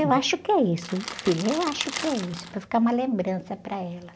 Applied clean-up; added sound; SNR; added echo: none; Crackle; 10 dB; none.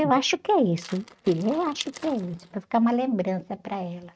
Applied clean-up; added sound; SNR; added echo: neural mask model RNNoise.